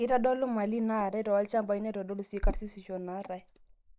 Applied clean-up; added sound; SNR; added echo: neural mask model Resemble Enhance denoiser.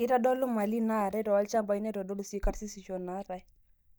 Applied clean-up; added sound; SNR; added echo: neural mask model DeepFilterNet 3.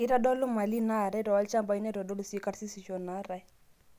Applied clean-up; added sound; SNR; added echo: none; none; none; none.